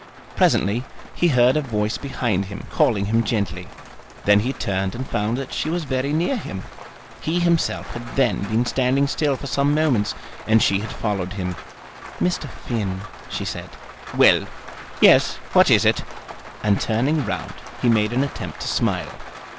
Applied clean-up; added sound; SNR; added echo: none; Rain; 16 dB; none.